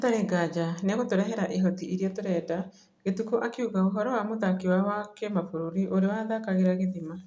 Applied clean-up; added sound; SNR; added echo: none; none; none; none.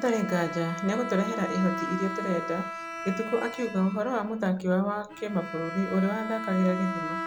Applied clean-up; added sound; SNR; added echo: none; Bowed string instrument; 8 dB; none.